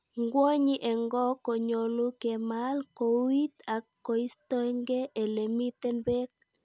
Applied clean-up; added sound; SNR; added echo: none; none; none; none.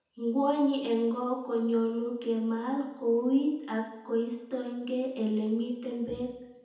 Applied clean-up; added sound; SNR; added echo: none; none; none; reverberation time 0.9 s.